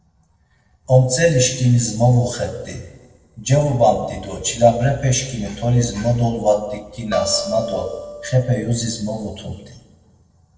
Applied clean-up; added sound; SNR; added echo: neural separator model SepFormer DNS4.